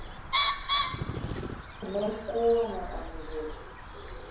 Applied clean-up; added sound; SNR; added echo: none; Bird; -5 dB; reverberation time 0.6 s.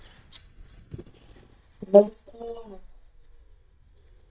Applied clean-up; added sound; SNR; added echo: neural mask model DeepFilterNet 3.